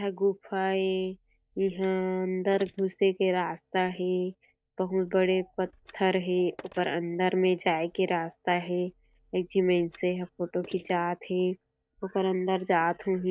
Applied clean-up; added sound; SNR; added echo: neural mask model DeepFilterNet 3.